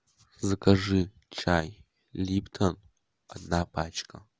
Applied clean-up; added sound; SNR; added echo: none; none; none; none.